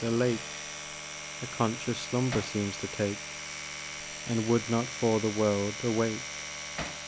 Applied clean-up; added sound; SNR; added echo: none; Domestic sounds, home sounds + Hammer; 8 dB; none.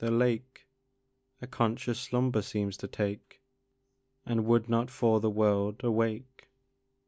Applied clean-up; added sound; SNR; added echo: none; none; none; none.